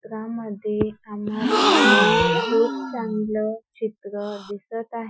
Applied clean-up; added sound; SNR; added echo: classical method Wiener filter.